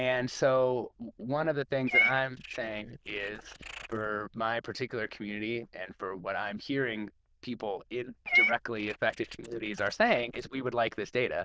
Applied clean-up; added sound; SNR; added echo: neural diffusion model UNIVERSE++.